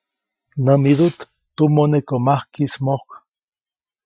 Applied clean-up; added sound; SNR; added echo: classical method Wiener filter.